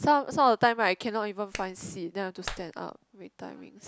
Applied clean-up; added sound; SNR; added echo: none; Clapping; 16 dB; none.